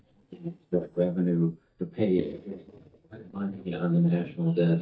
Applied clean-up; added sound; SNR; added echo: neural mask model DeepFilterNet 3.